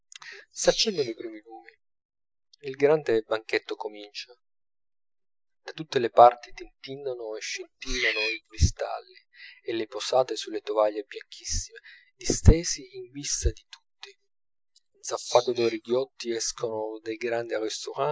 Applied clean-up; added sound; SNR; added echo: neural mask model Resemble Enhance denoiser.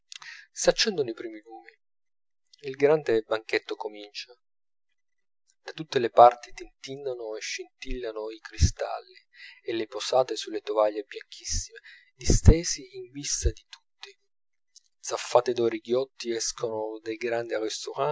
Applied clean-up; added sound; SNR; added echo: none; none; none; none.